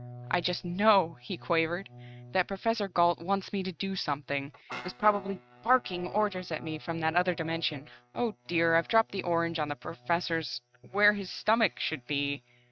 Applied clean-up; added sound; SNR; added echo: neural mask model RNNoise.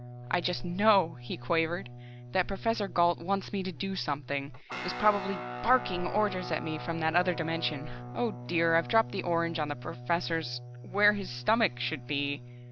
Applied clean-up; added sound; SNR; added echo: none; Guitar; 11 dB; none.